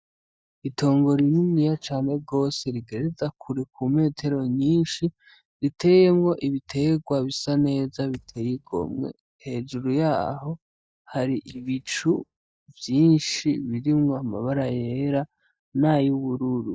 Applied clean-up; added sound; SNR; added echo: neural mask model DeepFilterNet 3.